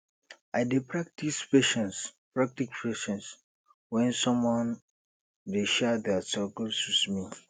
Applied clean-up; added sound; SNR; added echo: none; none; none; none.